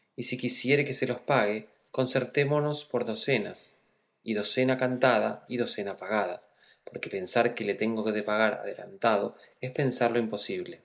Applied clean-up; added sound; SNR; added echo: neural mask model Resemble Enhance denoiser.